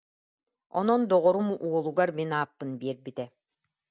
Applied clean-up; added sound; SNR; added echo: none; none; none; none.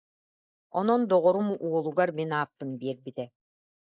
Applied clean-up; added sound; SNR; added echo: neural mask model Resemble Enhance denoiser.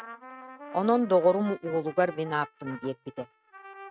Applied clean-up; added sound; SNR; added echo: neural mask model RNNoise.